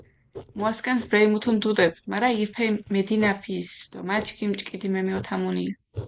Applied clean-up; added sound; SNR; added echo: neural mask model Resemble Enhance denoiser.